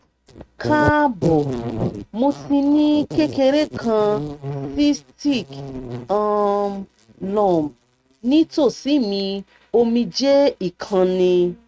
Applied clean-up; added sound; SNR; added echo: neural mask model RNNoise.